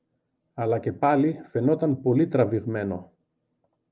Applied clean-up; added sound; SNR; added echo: none; none; none; none.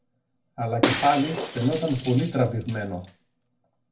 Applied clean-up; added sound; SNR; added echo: none; Shatter; 3 dB; reverberation time 0.2 s.